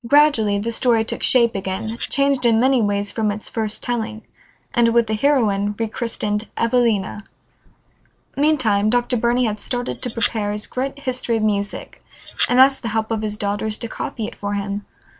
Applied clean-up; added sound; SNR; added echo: neural mask model DeepFilterNet 3.